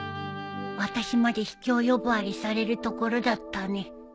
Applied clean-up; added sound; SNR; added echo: none; none; none; none.